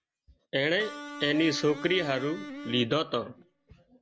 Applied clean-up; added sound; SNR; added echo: none; Electric guitar; 12 dB; none.